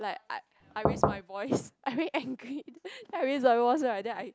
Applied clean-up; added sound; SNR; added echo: none; Knock / Wood; -2 dB; none.